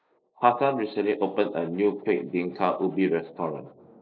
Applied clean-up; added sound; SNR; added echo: neural mask model Resemble Enhance denoiser.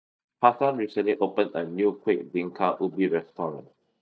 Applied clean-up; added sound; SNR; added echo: neural mask model DeepFilterNet 3.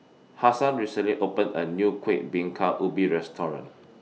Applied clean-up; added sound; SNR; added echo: none; none; none; none.